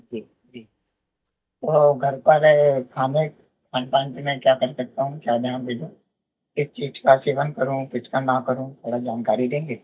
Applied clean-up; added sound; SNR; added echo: neural mask model DeepFilterNet 3.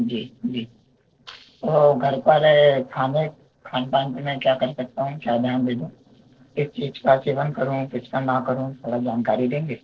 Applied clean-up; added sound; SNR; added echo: neural separator model SepFormer DNS4.